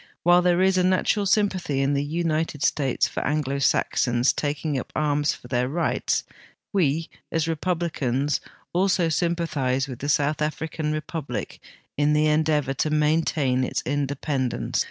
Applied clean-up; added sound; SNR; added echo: none; none; none; none.